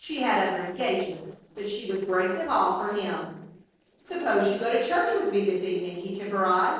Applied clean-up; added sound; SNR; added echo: neural separator model SepFormer DNS4.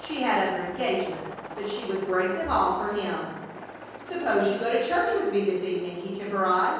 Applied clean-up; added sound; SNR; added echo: none; Aircraft; 15 dB; reverberation time 1.3 s.